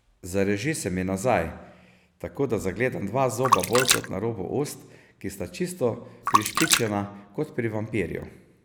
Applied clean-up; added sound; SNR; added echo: none; Splash, splatter; 0 dB; none.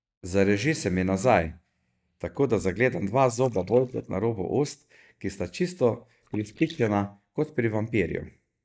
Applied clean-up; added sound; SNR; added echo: neural mask model DeepFilterNet 3.